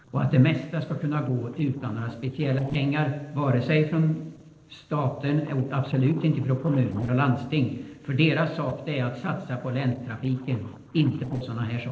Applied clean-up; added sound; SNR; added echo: neural separator model SepFormer DNS4.